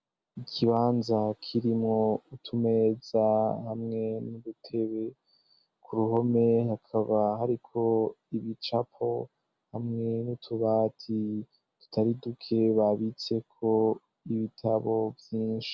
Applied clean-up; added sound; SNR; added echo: none; none; none; none.